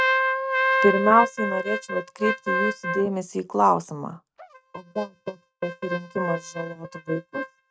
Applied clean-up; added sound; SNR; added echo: neural mask model RNNoise.